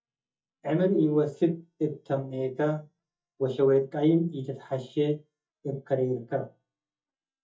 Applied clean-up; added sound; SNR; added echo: neural mask model DeepFilterNet 3.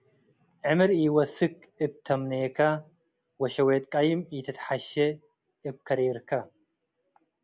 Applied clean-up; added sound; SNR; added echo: none; none; none; none.